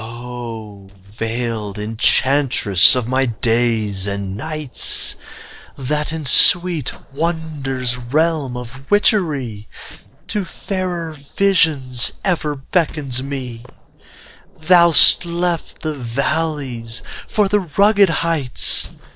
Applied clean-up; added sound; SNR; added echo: neural separator model SepFormer DNS4.